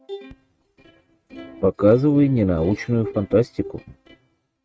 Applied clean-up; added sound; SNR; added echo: neural mask model RNNoise.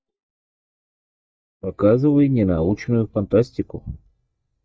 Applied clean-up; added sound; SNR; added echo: neural mask model DeepFilterNet 3.